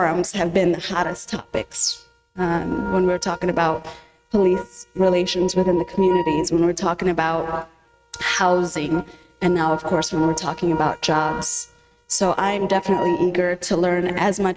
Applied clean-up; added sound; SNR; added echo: neural mask model RNNoise.